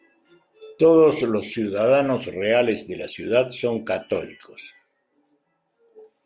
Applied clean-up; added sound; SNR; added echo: none; none; none; none.